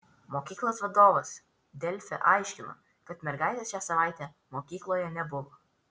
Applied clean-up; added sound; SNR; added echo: none; none; none; none.